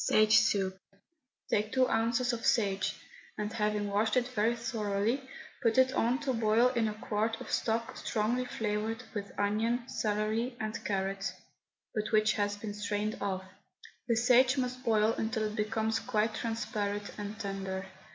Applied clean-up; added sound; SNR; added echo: none; none; none; none.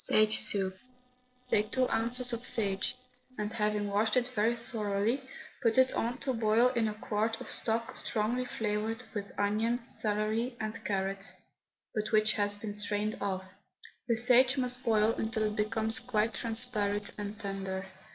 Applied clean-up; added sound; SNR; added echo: neural separator model SepFormer DNS4.